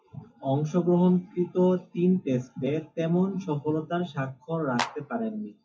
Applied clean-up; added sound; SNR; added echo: classical method WPE with log-MMSE.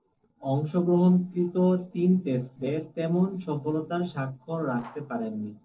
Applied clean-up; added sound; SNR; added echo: neural separator model SepFormer DNS4.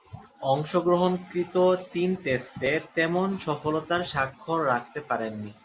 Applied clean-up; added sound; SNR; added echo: none; none; none; none.